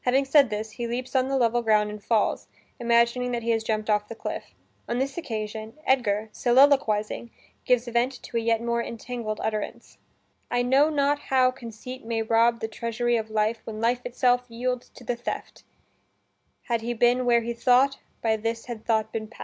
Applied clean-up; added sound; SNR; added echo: none; none; none; none.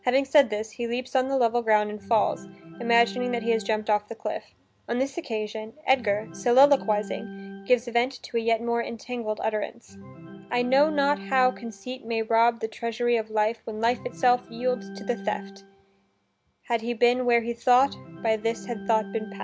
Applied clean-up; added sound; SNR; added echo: none; Organ; 17 dB; none.